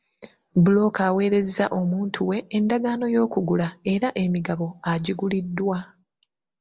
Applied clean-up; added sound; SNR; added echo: none; none; none; none.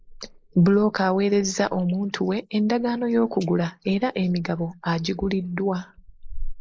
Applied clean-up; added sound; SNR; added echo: neural mask model Resemble Enhance denoiser.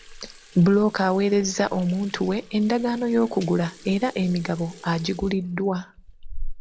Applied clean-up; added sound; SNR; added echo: none; Sink (filling or washing) / Water tap, faucet; 13 dB; none.